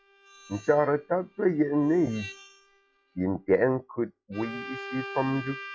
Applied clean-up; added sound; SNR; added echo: classical method log-MMSE.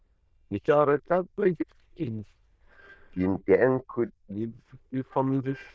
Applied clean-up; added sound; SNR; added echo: neural diffusion model UNIVERSE++.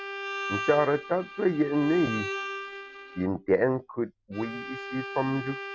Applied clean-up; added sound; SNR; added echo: none; Bowed string instrument; 9 dB; none.